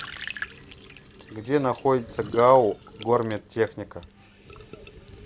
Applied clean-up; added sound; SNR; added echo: none; Trickle, dribble / Sink (filling or washing); 14 dB; none.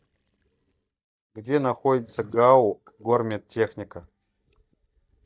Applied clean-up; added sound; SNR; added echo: neural mask model DeepFilterNet 3.